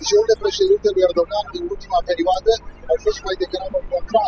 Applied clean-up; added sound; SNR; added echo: classical method spectral subtraction.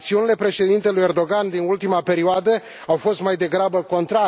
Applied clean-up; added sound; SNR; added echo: none; none; none; none.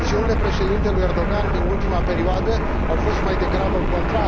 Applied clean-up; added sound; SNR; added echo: none; Fixed-wing aircraft, airplane; -5 dB; none.